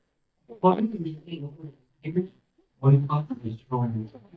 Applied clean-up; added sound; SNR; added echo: neural mask model DeepFilterNet 3.